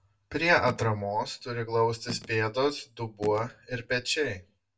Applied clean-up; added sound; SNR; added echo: none; Telephone; 17 dB; reverberation time 0.2 s.